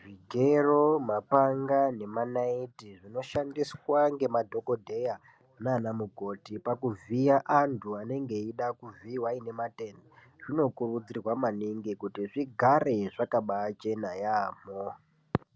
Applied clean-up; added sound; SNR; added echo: none; none; none; none.